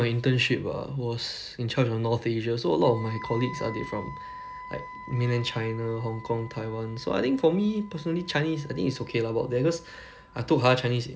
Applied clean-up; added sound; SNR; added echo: none; Wind instrument, woodwind instrument; 18 dB; none.